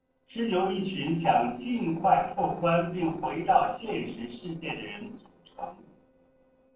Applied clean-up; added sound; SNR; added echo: neural separator model SepFormer DNS4.